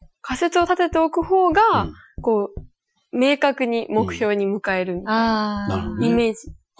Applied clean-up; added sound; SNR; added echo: classical method Wiener filter.